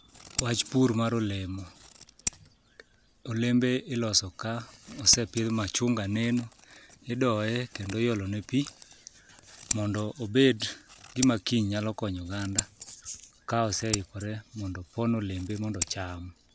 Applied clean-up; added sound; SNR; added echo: none; Scissors; 12 dB; none.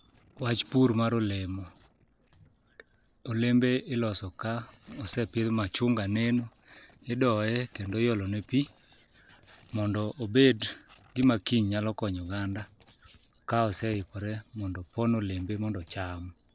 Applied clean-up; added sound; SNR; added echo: neural separator model SepFormer DNS4.